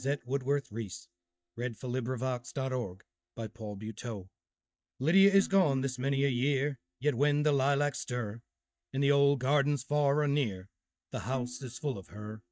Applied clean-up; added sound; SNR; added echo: neural mask model DeepFilterNet 3.